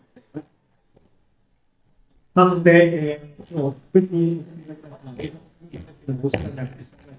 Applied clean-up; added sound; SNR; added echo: neural mask model DeepFilterNet 3.